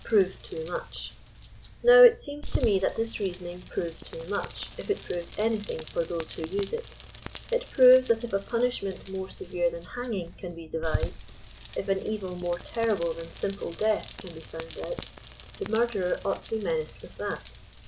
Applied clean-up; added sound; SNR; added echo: none; Rain; 7 dB; none.